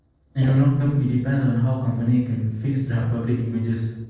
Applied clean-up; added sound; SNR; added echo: neural separator model SepFormer DNS4.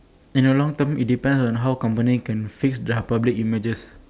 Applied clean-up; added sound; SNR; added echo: none; none; none; none.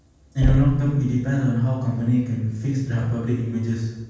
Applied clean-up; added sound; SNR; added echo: none; Knock; 8 dB; reverberation time 1.2 s.